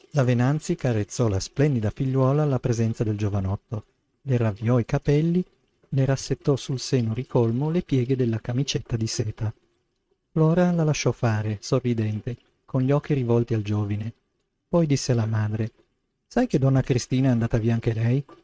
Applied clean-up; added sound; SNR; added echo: neural mask model RNNoise.